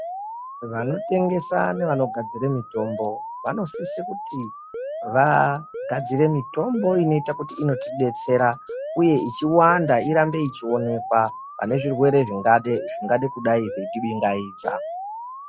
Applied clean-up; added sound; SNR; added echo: classical method log-MMSE.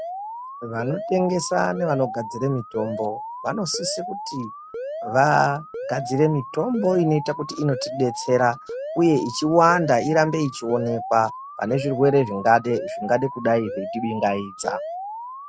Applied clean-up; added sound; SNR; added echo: none; Alarm; 10 dB; none.